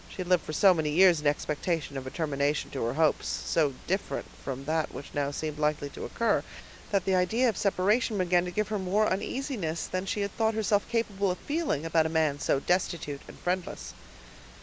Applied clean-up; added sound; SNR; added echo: none; none; none; none.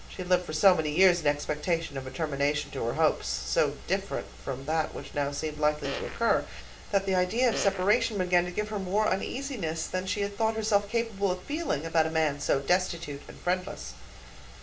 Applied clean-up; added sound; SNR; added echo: none; Fart; 12 dB; reverberation time 0.4 s.